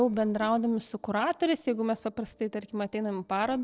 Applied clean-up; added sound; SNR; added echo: neural separator model SepFormer DNS4.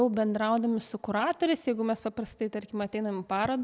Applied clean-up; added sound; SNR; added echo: none; none; none; none.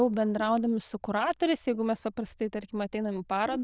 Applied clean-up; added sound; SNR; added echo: neural diffusion model UNIVERSE++.